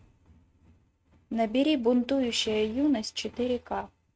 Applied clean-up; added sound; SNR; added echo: neural mask model RNNoise.